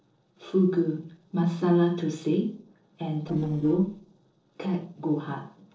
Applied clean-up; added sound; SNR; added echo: neural separator model SepFormer DNS4.